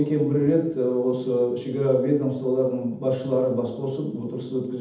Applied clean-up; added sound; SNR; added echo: none; none; none; reverberation time 0.8 s.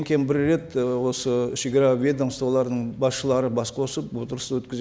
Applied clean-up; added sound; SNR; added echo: none; none; none; none.